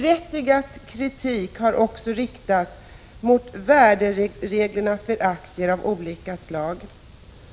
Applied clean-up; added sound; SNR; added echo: none; none; none; none.